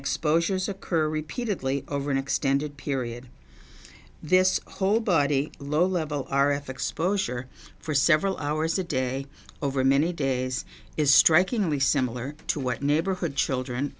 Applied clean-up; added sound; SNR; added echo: none; none; none; none.